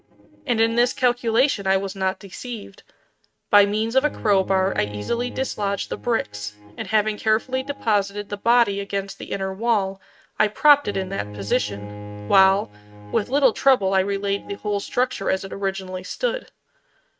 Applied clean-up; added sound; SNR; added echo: neural mask model RNNoise.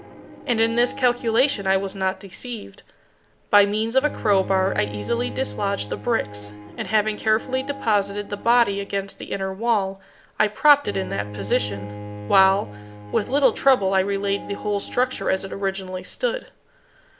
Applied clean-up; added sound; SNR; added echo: none; Bowed string instrument; 14 dB; none.